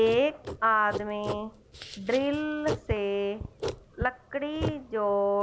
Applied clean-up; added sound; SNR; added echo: none; Writing; 11 dB; none.